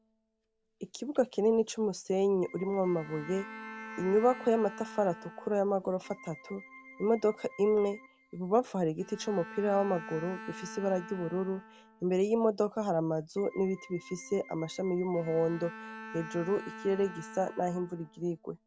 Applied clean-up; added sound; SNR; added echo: none; Keyboard (musical) + Bowed string instrument; 17 dB; none.